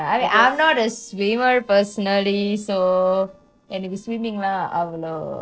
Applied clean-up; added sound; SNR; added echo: neural separator model SepFormer DNS4.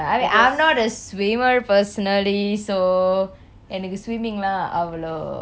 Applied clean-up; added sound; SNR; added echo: none; none; none; none.